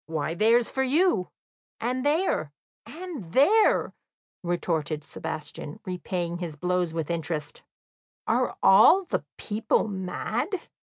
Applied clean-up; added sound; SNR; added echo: none; none; none; none.